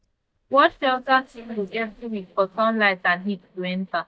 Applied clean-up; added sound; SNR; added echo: neural mask model DeepFilterNet 3.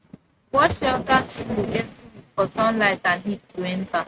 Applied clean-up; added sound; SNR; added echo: neural mask model RNNoise.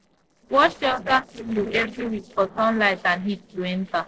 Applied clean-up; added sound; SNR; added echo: neural separator model SepFormer DNS4.